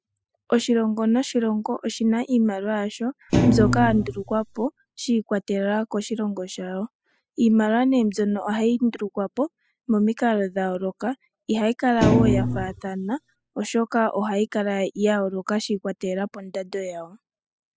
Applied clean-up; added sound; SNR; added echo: classical method spectral subtraction.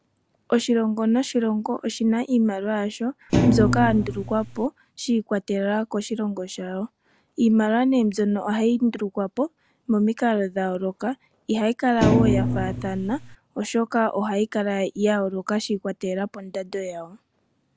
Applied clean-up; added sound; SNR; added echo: none; Thump, thud; -1 dB; none.